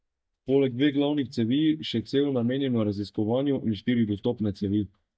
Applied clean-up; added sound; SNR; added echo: neural mask model DeepFilterNet 3.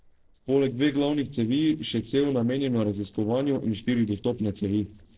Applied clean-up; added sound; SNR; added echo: neural separator model SepFormer DNS4.